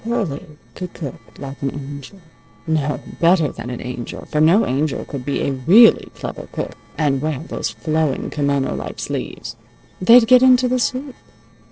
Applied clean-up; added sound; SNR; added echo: neural separator model SepFormer DNS4.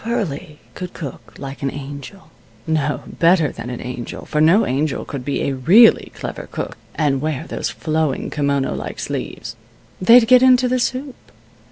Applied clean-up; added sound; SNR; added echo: none; none; none; none.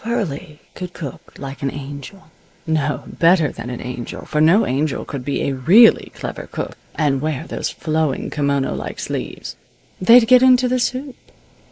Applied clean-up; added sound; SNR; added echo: neural mask model Resemble Enhance denoiser.